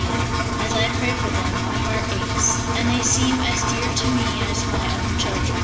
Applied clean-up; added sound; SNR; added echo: none; Engine; -4 dB; reverberation time 1.0 s.